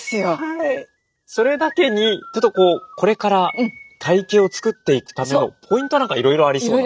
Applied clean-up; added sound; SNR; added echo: neural mask model RNNoise.